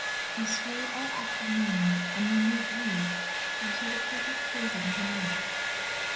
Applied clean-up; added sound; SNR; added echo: none; Domestic sounds, home sounds; -1 dB; reverberation time 0.6 s.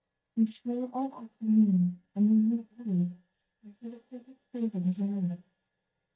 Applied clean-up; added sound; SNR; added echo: neural mask model DeepFilterNet 3.